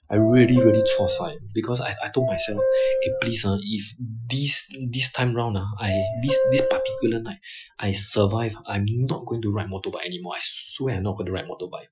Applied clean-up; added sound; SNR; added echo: classical method Wiener filter.